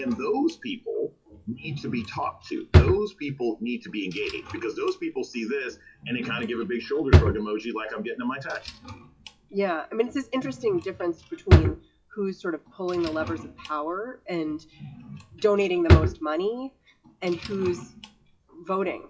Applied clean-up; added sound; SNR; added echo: classical method WPE with log-MMSE.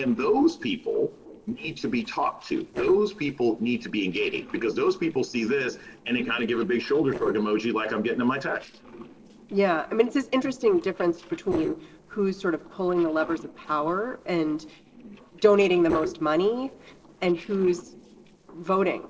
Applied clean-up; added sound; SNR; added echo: neural separator model SepFormer DNS4.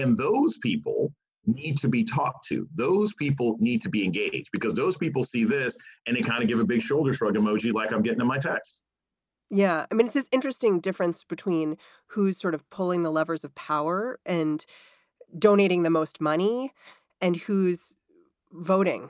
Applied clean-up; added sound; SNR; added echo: none; none; none; none.